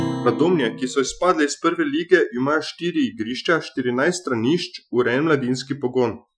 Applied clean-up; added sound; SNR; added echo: classical method Wiener filter.